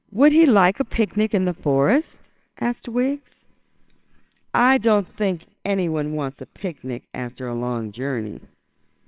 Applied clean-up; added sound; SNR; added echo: neural separator model SepFormer WHAMR!.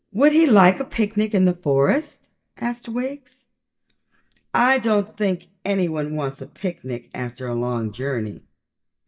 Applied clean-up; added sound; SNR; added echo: neural mask model DeepFilterNet 3.